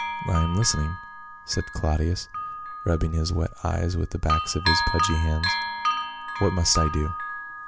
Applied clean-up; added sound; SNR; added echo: none; Bell; 4 dB; none.